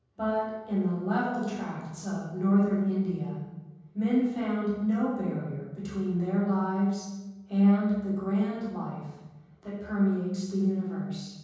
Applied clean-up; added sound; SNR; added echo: none; none; none; reverberation time 1.3 s.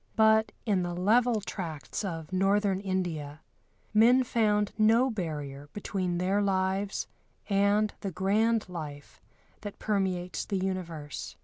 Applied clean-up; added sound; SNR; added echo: none; none; none; none.